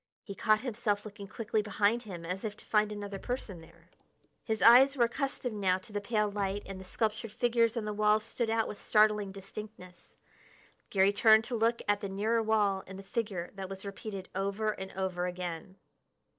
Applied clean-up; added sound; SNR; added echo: neural mask model DeepFilterNet 3.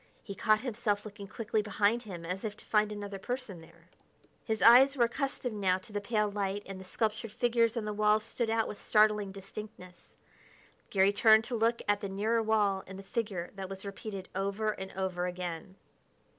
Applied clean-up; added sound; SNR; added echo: none; none; none; none.